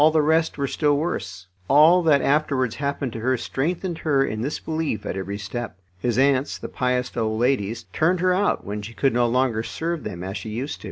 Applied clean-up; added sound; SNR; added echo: none; none; none; none.